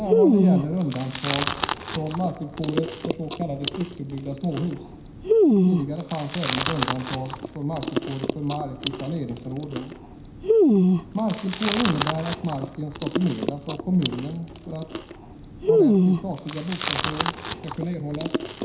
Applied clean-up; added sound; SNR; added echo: none; Chewing, mastication; -4 dB; reverberation time 0.9 s.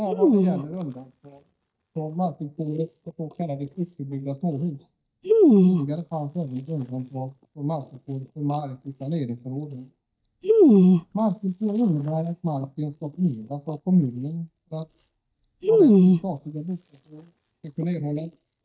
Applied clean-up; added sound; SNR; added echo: neural mask model DeepFilterNet 3.